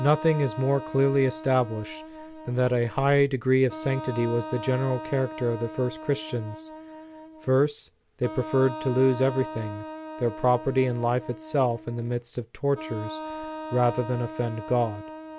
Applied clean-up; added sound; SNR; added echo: none; Wind instrument, woodwind instrument; 12 dB; none.